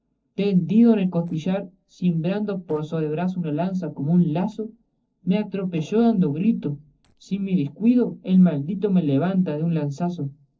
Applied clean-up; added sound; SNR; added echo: neural separator model SepFormer DNS4.